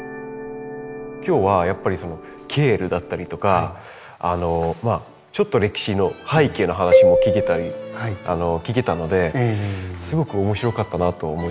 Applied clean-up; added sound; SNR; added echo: none; Marimba, xylophone; -2 dB; none.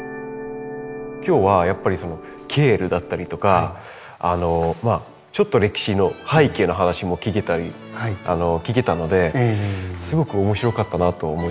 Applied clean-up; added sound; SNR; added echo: none; none; none; none.